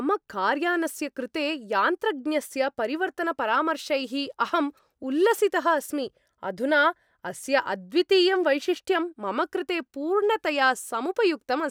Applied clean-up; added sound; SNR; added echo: none; none; none; none.